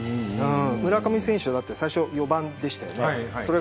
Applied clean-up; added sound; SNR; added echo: none; none; none; none.